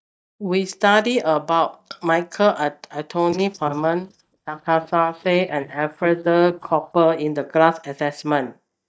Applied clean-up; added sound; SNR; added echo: neural mask model DeepFilterNet 3.